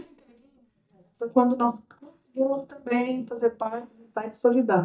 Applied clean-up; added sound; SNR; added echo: neural mask model DeepFilterNet 3.